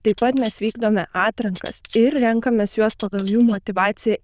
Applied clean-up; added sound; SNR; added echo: neural diffusion model UNIVERSE++.